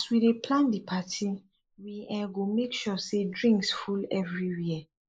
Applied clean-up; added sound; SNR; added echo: neural mask model Resemble Enhance denoiser.